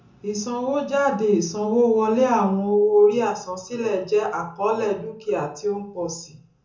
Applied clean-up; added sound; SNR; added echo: none; none; none; reverberation time 0.6 s.